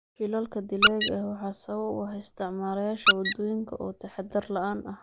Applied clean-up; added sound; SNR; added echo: neural mask model Resemble Enhance denoiser.